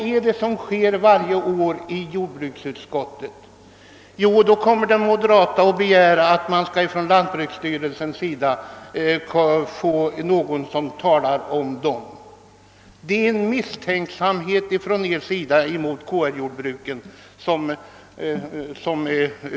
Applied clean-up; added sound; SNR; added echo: none; none; none; none.